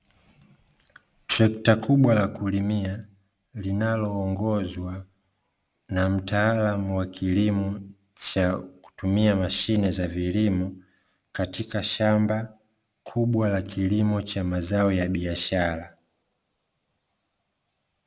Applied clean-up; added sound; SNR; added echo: none; none; none; none.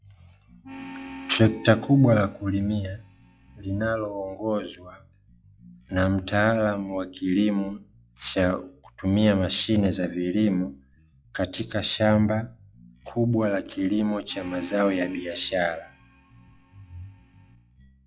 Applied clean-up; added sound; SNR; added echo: classical method log-MMSE.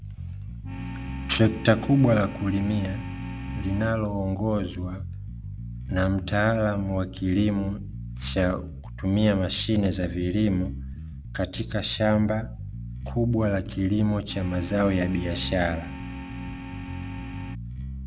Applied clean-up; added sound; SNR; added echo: none; Bass guitar + Organ; 9 dB; none.